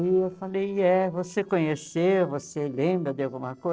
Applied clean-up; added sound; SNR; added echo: neural separator model SepFormer DNS4.